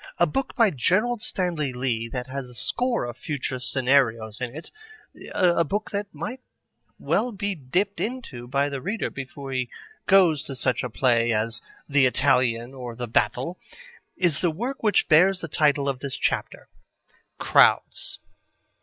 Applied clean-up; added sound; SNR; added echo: none; none; none; none.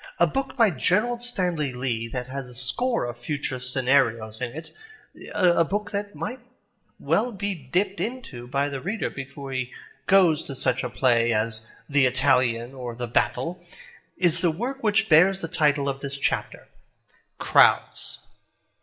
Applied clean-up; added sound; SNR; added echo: none; none; none; reverberation time 0.6 s.